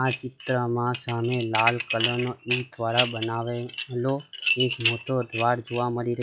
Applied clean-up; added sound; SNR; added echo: classical method log-MMSE.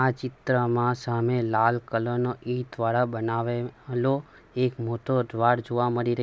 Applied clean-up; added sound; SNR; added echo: none; none; none; none.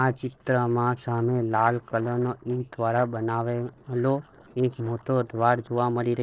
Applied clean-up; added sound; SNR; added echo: neural separator model SepFormer DNS4.